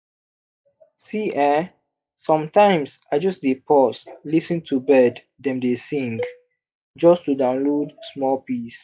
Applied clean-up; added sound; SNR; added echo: classical method log-MMSE.